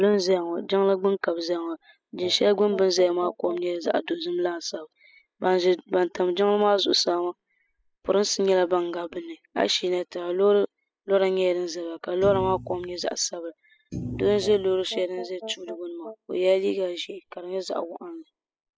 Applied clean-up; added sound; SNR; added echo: classical method spectral subtraction.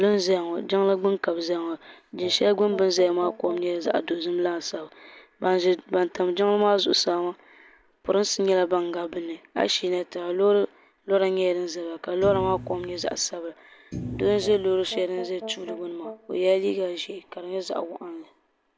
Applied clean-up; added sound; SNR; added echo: none; Thump, thud + Brass instrument; 13 dB; none.